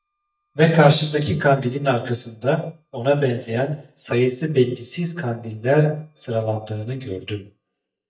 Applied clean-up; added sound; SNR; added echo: neural mask model DeepFilterNet 3.